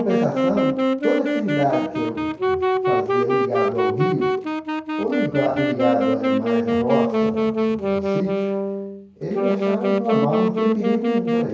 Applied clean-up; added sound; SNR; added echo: none; Wind instrument, woodwind instrument; -4 dB; reverberation time 0.6 s.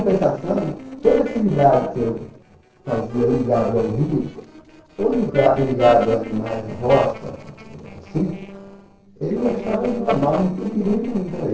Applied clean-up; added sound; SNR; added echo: neural separator model SepFormer DNS4.